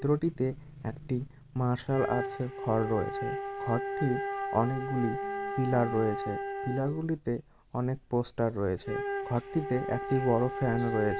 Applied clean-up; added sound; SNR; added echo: none; Wind instrument, woodwind instrument; 6 dB; none.